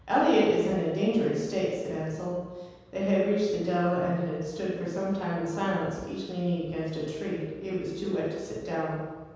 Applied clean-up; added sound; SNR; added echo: none; none; none; reverberation time 1.2 s.